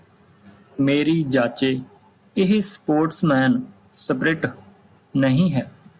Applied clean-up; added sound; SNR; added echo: none; none; none; none.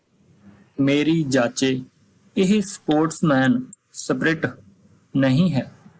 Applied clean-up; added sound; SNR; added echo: neural mask model Resemble Enhance denoiser.